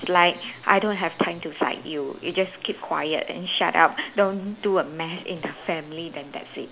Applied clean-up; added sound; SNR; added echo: none; none; none; none.